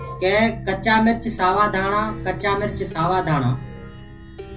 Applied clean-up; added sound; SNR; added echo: none; Plucked string instrument; 12 dB; reverberation time 0.4 s.